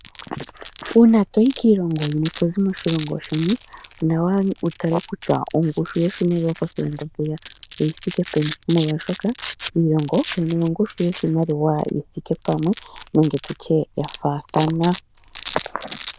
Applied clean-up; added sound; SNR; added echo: neural diffusion model UNIVERSE++.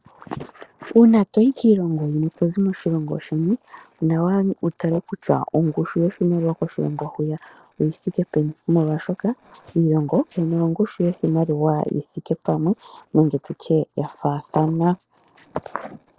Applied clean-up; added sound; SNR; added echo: neural separator model SepFormer DNS4.